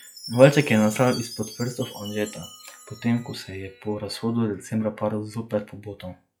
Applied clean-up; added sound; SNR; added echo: classical method log-MMSE.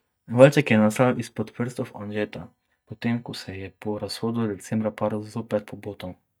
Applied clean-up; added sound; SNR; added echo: neural mask model DeepFilterNet 3.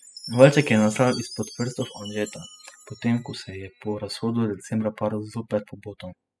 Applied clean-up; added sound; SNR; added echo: classical method spectral subtraction.